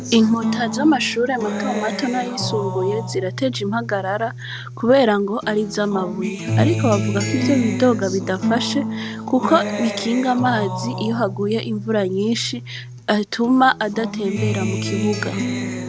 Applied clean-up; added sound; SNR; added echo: none; Acoustic guitar; 5 dB; none.